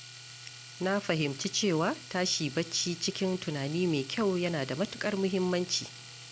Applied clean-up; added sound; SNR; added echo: none; Domestic sounds, home sounds; 15 dB; none.